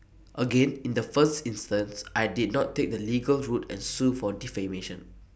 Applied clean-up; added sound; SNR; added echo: none; none; none; none.